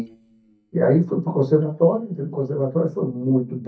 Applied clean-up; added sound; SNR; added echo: neural mask model DeepFilterNet 3.